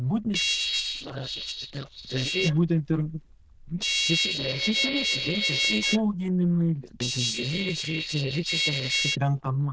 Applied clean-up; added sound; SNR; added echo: neural diffusion model UNIVERSE++.